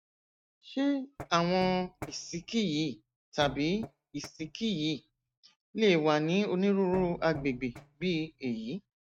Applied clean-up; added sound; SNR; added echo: neural mask model RNNoise.